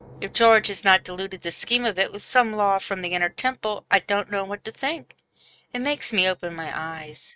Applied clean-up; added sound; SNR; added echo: neural mask model RNNoise.